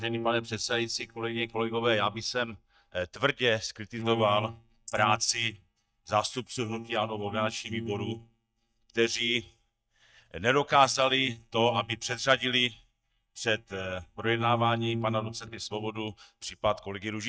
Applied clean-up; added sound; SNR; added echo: neural mask model DeepFilterNet 3.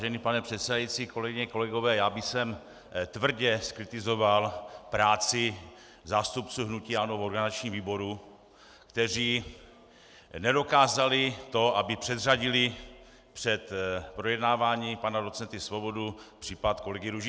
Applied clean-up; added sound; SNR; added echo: none; none; none; none.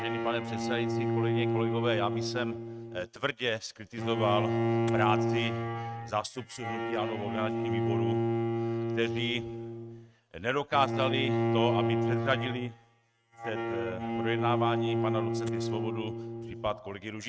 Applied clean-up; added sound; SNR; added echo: neural mask model RNNoise.